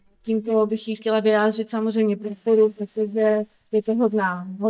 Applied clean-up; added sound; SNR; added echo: neural mask model DeepFilterNet 3.